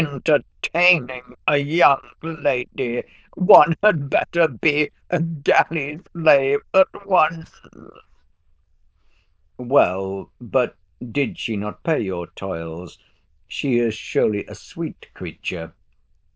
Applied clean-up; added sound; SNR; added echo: neural diffusion model UNIVERSE++.